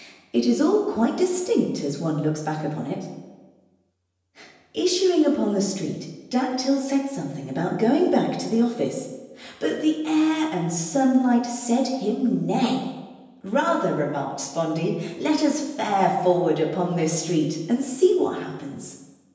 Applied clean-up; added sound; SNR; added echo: none; none; none; reverberation time 1.0 s.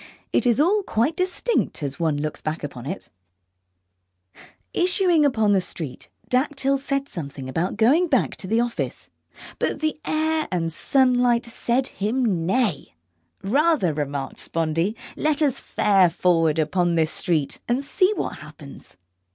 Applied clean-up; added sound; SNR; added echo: none; none; none; none.